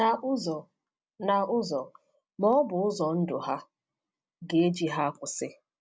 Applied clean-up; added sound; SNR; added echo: none; none; none; none.